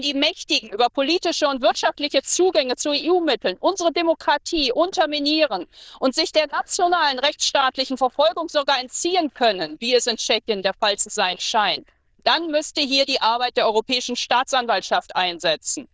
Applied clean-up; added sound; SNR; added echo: neural diffusion model UNIVERSE++.